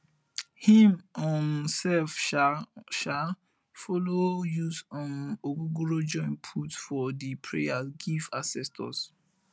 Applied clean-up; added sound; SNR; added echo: none; none; none; none.